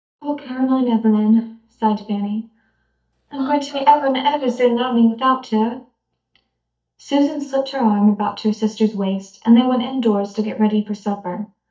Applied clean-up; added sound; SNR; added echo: neural mask model DeepFilterNet 3.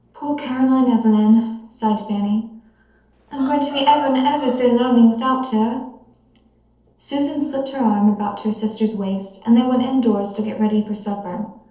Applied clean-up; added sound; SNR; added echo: neural separator model SepFormer DNS4.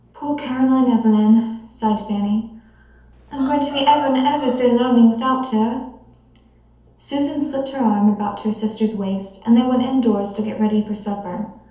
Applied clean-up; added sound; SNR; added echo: none; Chicken, rooster; 19 dB; reverberation time 2.2 s.